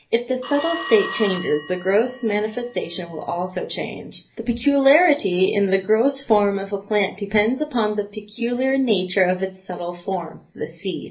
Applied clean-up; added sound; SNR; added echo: none; Telephone; 5 dB; reverberation time 0.3 s.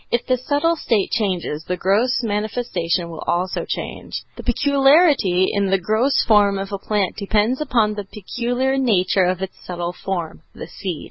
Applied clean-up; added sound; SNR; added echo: none; none; none; none.